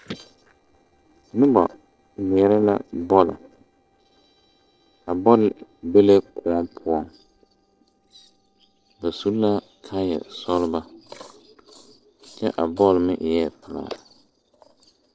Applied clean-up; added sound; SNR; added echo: neural separator model SepFormer DNS4.